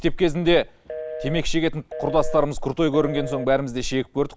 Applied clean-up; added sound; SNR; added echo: none; Telephone; 12 dB; none.